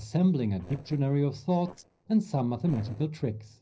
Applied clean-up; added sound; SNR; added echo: neural separator model SepFormer DNS4.